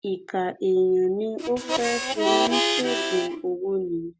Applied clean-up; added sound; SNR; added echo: none; Harmonica; 0 dB; none.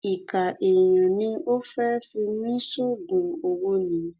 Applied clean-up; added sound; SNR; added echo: none; none; none; none.